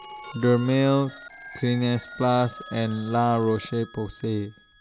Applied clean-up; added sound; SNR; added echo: none; Telephone; 19 dB; none.